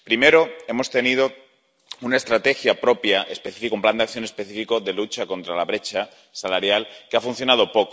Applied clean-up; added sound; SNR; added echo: none; none; none; none.